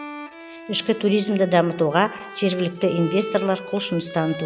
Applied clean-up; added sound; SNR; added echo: none; Bowed string instrument; 13 dB; none.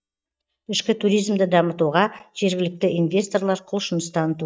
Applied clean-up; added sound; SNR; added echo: neural mask model DeepFilterNet 3.